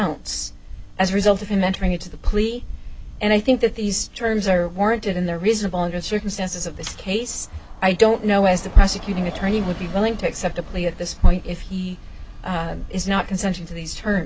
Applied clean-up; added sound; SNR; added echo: none; Bus; 14 dB; none.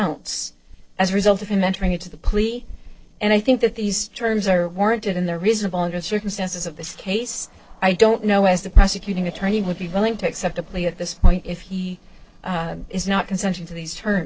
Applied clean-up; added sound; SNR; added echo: neural separator model SepFormer DNS4.